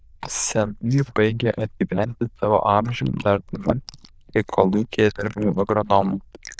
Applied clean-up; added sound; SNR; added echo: neural diffusion model UNIVERSE++.